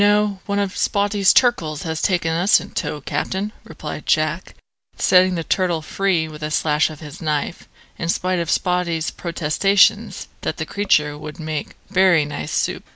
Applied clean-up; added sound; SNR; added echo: none; none; none; none.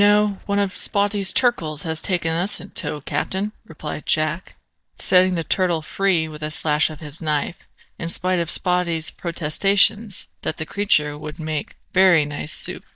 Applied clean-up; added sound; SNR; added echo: neural mask model DeepFilterNet 3.